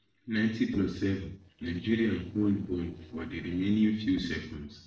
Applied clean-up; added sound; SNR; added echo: neural separator model SepFormer DNS4.